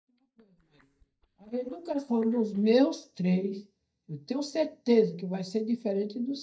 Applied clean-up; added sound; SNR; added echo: neural mask model DeepFilterNet 3.